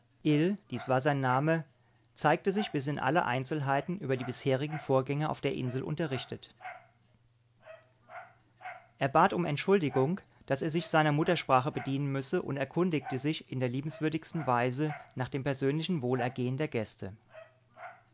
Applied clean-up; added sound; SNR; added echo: none; Dog; 20 dB; none.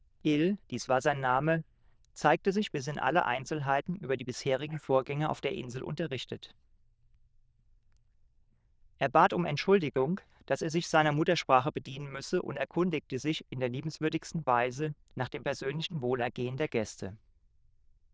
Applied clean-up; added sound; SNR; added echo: neural diffusion model UNIVERSE++.